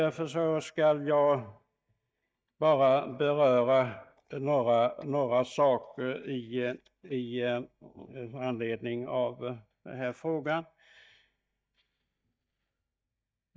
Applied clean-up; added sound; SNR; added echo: neural mask model DeepFilterNet 3.